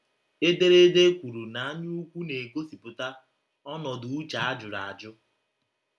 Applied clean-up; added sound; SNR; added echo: none; none; none; none.